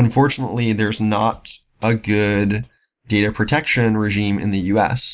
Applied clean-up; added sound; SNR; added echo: neural mask model Resemble Enhance denoiser.